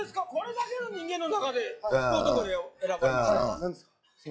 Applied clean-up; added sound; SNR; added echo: classical method log-MMSE.